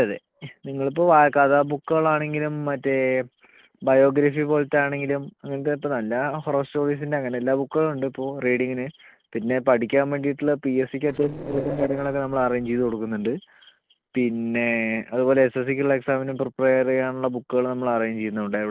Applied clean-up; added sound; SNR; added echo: neural separator model SepFormer DNS4.